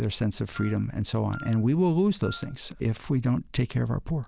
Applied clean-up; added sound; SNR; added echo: none; Wind instrument, woodwind instrument; 19 dB; none.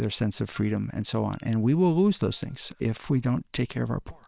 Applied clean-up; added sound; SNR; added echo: neural separator model SepFormer WHAM!.